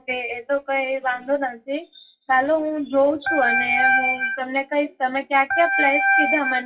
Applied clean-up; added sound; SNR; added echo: classical method WPE with log-MMSE.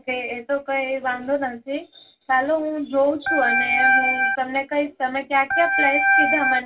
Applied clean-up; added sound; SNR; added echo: none; Organ; -5 dB; reverberation time 0.1 s.